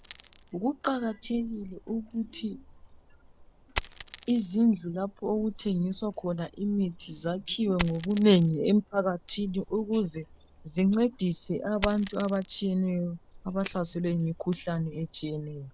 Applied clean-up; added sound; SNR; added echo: none; Coin (dropping); 16 dB; none.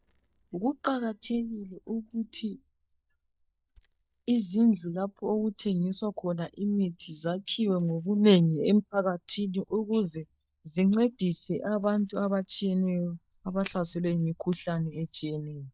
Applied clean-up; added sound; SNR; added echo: neural mask model DeepFilterNet 3.